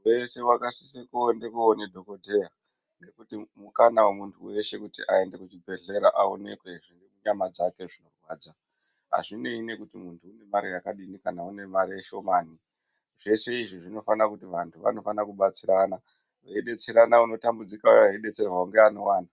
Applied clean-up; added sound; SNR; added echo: none; none; none; none.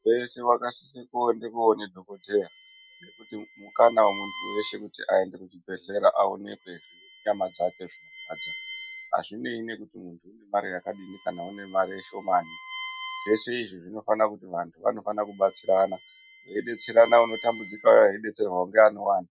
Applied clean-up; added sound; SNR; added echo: classical method Wiener filter.